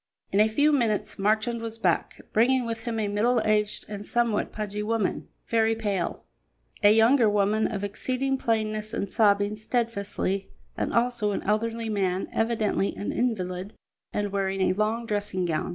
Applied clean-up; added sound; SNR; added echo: none; none; none; none.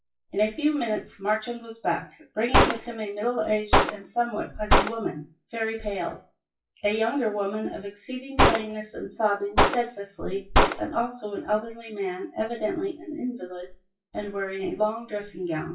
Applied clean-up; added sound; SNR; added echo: classical method WPE with log-MMSE.